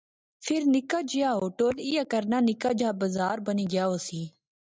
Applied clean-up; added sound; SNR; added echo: neural mask model DeepFilterNet 3.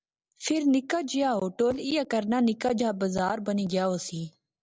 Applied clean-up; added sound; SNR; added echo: neural separator model SepFormer DNS4.